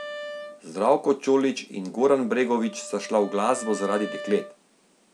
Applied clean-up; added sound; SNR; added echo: none; Wind instrument, woodwind instrument; 15 dB; none.